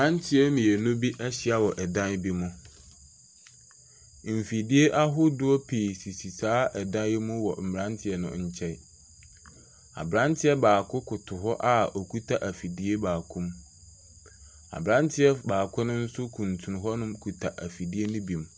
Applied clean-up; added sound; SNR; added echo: none; none; none; none.